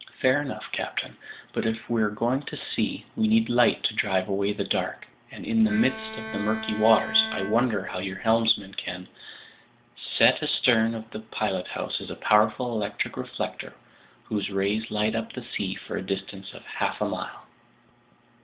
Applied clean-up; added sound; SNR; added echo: none; Bowed string instrument; 10 dB; none.